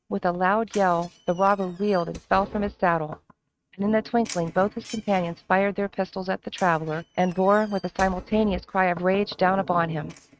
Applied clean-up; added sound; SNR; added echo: neural mask model RNNoise.